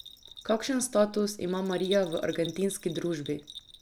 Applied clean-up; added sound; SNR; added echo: none; Bell; 17 dB; none.